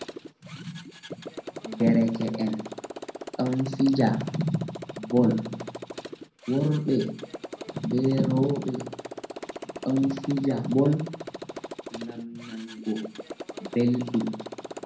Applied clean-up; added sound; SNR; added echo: none; Motorcycle; 11 dB; reverberation time 0.6 s.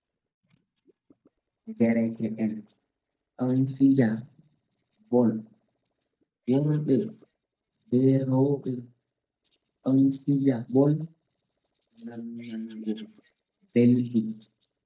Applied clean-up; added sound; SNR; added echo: neural mask model DeepFilterNet 3.